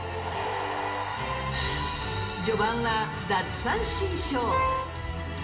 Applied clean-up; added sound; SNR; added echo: none; Wind instrument, woodwind instrument; 0 dB; reverberation time 1.5 s.